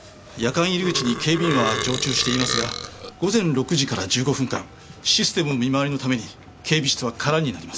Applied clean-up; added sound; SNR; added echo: none; Burping, eructation; 6 dB; none.